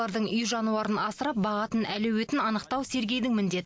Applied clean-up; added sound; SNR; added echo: none; none; none; none.